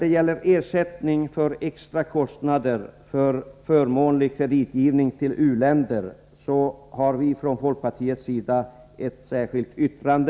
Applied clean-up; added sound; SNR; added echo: none; none; none; none.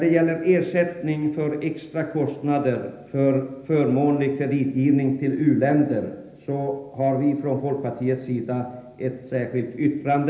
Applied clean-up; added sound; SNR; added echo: none; none; none; reverberation time 0.8 s.